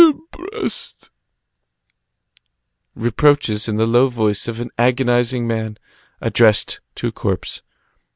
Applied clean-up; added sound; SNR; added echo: none; none; none; none.